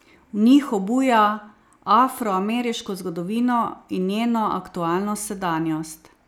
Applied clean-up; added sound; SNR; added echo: none; none; none; none.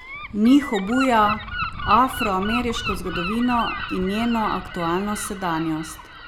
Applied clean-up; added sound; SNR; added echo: none; Gull, seagull; 8 dB; none.